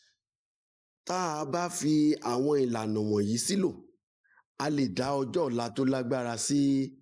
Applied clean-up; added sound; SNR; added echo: neural mask model Resemble Enhance denoiser.